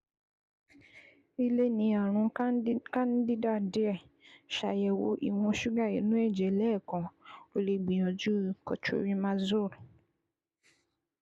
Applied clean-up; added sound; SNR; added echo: none; none; none; none.